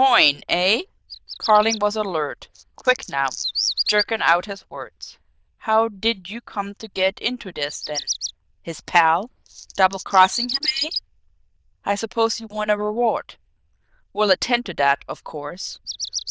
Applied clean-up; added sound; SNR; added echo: neural diffusion model UNIVERSE++.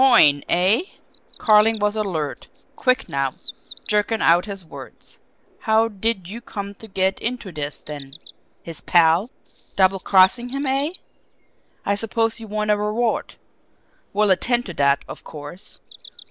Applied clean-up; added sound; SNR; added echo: none; Bird vocalization, bird call, bird song; 11 dB; none.